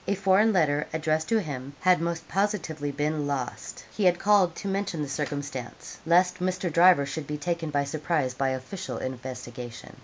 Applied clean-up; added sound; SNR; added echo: none; none; none; none.